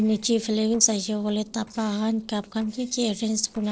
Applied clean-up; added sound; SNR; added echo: neural separator model SepFormer DNS4.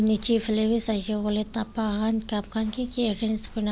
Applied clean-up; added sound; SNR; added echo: none; none; none; none.